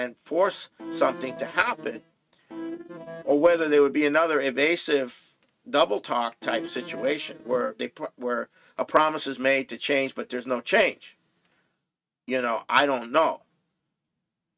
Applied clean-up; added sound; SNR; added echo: neural mask model RNNoise.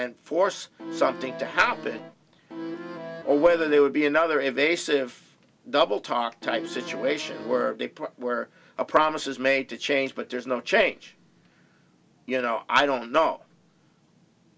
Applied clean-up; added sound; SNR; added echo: none; Accordion; 11 dB; none.